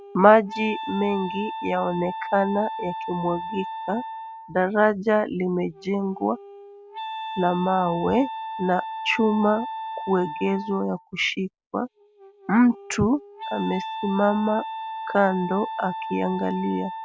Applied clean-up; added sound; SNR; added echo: none; Wind instrument, woodwind instrument; 10 dB; none.